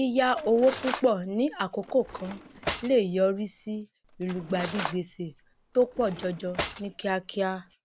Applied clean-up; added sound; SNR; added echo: none; Cutlery, silverware; 12 dB; none.